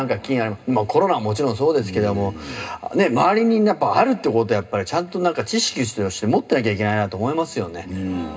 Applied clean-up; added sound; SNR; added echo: none; none; none; reverberation time 0.2 s.